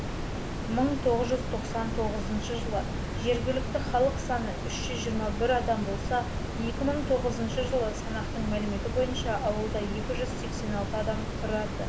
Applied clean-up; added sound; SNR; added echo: none; Water; 1 dB; none.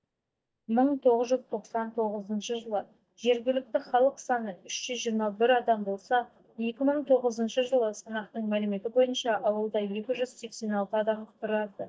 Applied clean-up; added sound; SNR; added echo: neural mask model DeepFilterNet 3.